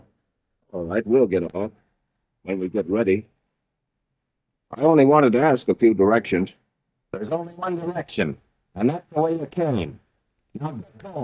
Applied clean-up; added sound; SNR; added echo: neural mask model DeepFilterNet 3.